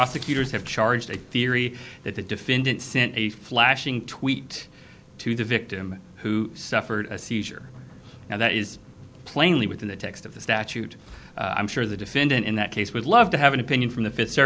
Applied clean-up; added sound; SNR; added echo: none; none; none; none.